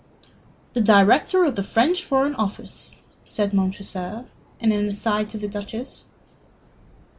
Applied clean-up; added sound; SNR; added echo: none; none; none; none.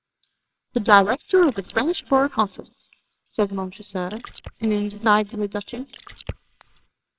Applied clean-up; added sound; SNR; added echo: neural separator model SepFormer WHAMR!.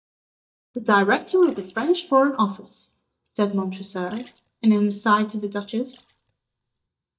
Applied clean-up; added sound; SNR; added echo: neural mask model DeepFilterNet 3.